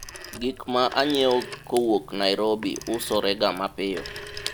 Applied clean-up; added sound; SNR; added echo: none; Fire / Rain + Telephone; 14 dB; none.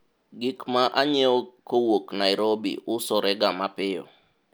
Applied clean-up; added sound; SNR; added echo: none; none; none; none.